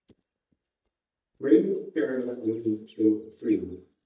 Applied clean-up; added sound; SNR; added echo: neural mask model DeepFilterNet 3.